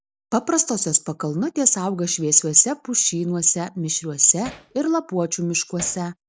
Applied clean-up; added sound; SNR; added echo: none; Hammer; 19 dB; none.